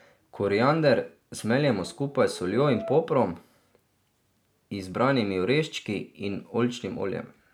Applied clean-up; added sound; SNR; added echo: none; Brass instrument; 14 dB; none.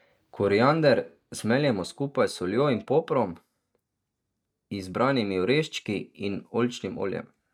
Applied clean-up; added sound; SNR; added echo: neural mask model DeepFilterNet 3.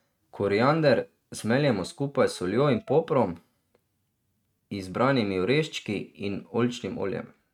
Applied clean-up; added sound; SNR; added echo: neural mask model RNNoise.